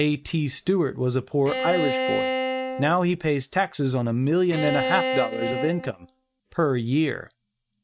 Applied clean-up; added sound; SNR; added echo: neural mask model RNNoise.